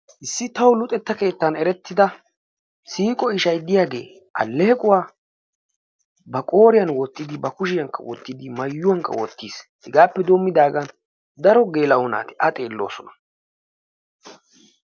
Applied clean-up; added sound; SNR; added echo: none; none; none; none.